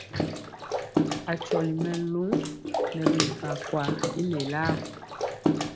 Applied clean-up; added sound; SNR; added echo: none; Bathtub (filling or washing) / Water / Splash, splatter; -2 dB; none.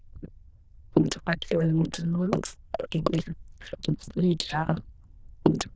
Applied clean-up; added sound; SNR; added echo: neural diffusion model UNIVERSE++.